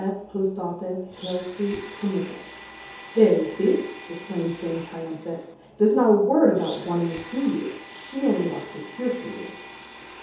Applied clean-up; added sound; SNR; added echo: none; Domestic sounds, home sounds; 17 dB; reverberation time 0.7 s.